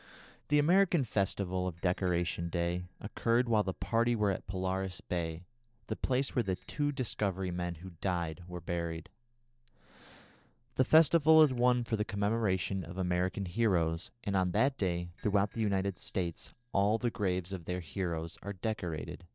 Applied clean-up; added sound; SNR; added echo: neural separator model SepFormer DNS4.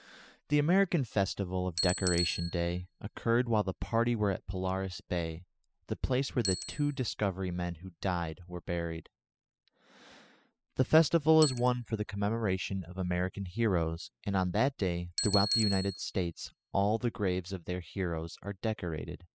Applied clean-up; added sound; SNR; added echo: classical method spectral subtraction.